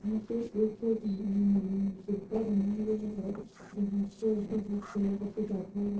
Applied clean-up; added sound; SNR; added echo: neural separator model SepFormer DNS4.